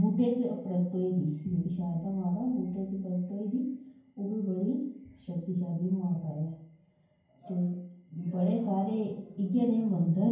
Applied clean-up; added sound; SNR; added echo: none; none; none; reverberation time 0.9 s.